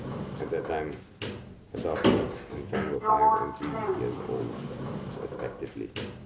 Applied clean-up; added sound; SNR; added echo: none; Sliding door; -5 dB; none.